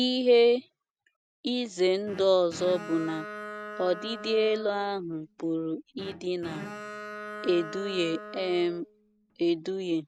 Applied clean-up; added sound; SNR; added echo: none; Bowed string instrument; 13 dB; none.